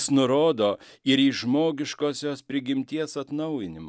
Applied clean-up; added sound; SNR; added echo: none; none; none; none.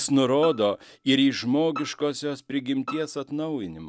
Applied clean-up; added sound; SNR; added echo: none; Bowed string instrument; 17 dB; none.